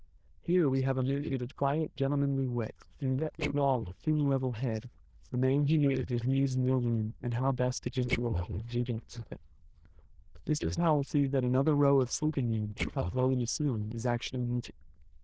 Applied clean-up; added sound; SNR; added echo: neural diffusion model UNIVERSE++.